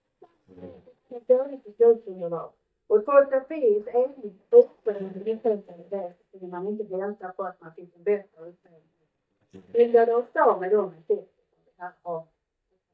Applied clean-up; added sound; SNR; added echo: neural mask model DeepFilterNet 3.